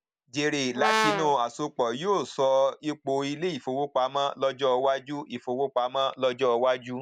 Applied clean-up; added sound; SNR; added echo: none; Brass instrument; 0 dB; none.